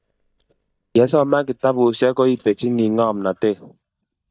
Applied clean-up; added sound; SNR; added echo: neural mask model DeepFilterNet 3.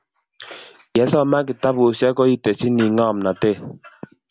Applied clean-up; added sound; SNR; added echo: none; none; none; none.